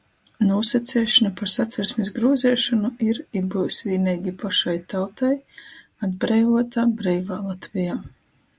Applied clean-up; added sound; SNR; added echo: none; none; none; none.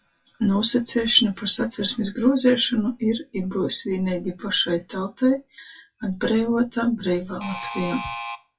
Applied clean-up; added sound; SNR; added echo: classical method WPE with log-MMSE.